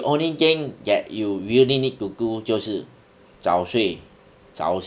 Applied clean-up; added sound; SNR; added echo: none; none; none; none.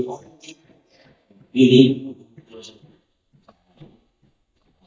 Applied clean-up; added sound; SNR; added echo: neural mask model DeepFilterNet 3.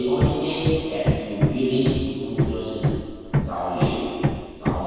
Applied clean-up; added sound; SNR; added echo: none; Hammer; -1 dB; reverberation time 2.1 s.